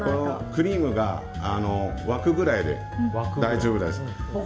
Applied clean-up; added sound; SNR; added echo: none; Wind instrument, woodwind instrument; 17 dB; reverberation time 2.0 s.